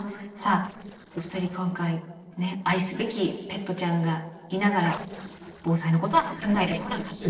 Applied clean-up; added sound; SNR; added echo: neural separator model SepFormer DNS4.